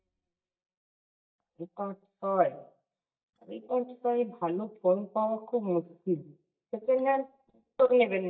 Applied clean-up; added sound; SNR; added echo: neural mask model DeepFilterNet 3.